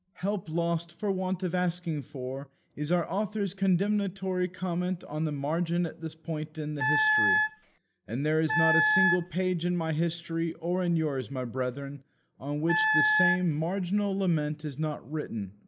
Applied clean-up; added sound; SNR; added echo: none; Wind instrument, woodwind instrument; -3 dB; none.